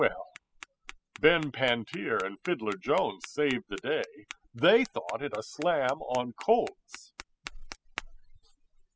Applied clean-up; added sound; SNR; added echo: classical method spectral subtraction.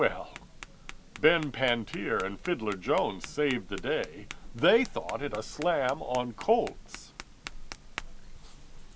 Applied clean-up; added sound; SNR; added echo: none; Tap; 13 dB; none.